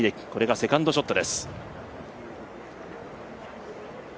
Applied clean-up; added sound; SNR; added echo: none; none; none; none.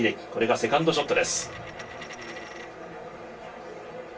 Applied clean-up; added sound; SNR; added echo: none; Coin (dropping); 16 dB; reverberation time 0.2 s.